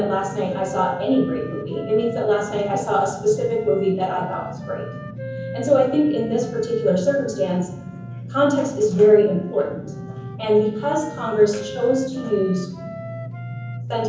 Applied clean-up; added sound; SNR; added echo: none; Wind instrument, woodwind instrument; 17 dB; reverberation time 0.7 s.